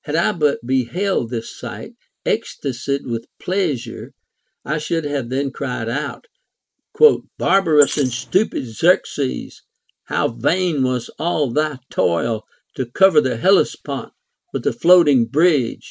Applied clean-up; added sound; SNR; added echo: neural mask model Resemble Enhance denoiser.